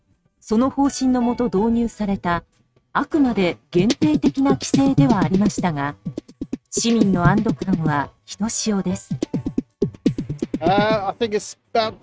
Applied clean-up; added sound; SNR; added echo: neural mask model RNNoise.